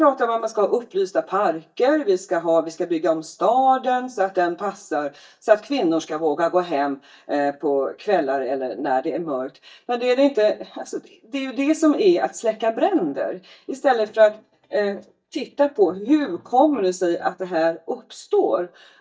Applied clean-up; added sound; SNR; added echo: neural mask model DeepFilterNet 3.